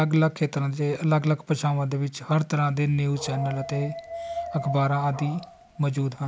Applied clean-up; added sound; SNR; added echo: none; Dog; 12 dB; none.